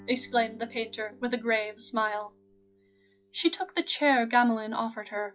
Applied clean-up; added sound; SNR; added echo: classical method log-MMSE.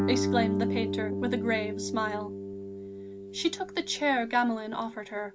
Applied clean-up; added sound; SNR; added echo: none; Guitar; 2 dB; none.